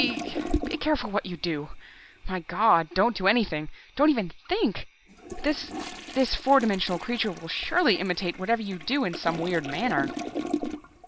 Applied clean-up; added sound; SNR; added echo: none; Toilet flush; 10 dB; none.